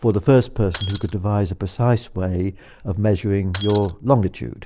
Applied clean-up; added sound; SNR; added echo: none; Shatter; 3 dB; none.